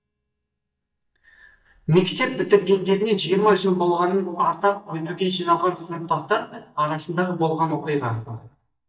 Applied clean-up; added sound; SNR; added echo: neural mask model DeepFilterNet 3.